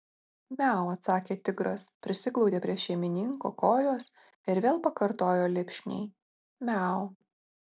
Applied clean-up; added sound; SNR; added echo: none; none; none; none.